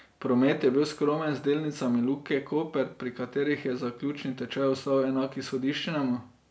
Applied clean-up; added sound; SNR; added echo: none; none; none; none.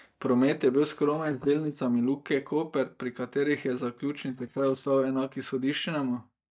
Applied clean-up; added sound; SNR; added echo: neural mask model DeepFilterNet 3.